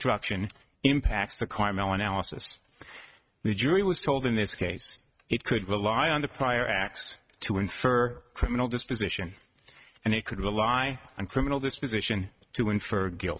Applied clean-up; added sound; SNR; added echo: neural mask model RNNoise.